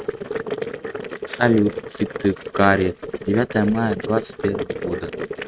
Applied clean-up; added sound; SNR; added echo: neural mask model RNNoise.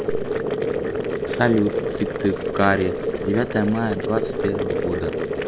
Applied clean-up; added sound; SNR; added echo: none; Boiling; 1 dB; none.